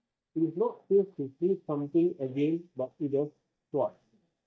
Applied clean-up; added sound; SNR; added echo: neural mask model DeepFilterNet 3.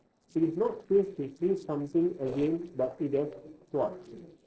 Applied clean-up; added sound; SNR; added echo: neural separator model SepFormer DNS4.